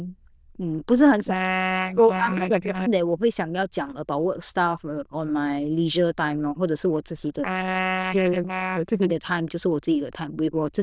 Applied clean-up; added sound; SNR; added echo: neural diffusion model UNIVERSE++.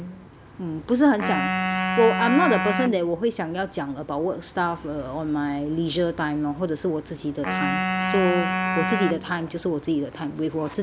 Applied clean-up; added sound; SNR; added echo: none; Wind instrument, woodwind instrument; 3 dB; none.